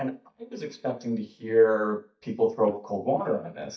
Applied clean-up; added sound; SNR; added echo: neural mask model DeepFilterNet 3.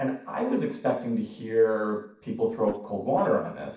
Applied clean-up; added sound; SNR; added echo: neural separator model SepFormer DNS4.